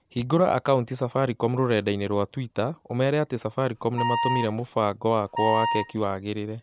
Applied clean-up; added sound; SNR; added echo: none; Wind instrument, woodwind instrument; 3 dB; none.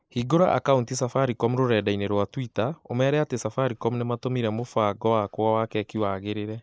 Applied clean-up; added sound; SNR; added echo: neural mask model Resemble Enhance denoiser.